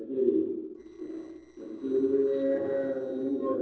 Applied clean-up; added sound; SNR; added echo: neural separator model SepFormer DNS4.